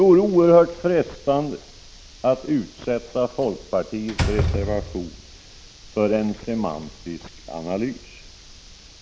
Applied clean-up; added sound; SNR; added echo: none; Slam; 11 dB; none.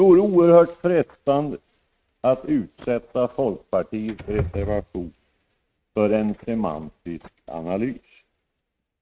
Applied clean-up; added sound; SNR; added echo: neural mask model RNNoise.